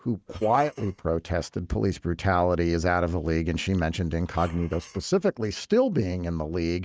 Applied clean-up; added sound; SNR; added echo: neural mask model RNNoise.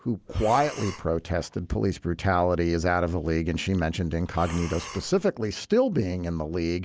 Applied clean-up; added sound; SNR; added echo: none; Breathing; 15 dB; none.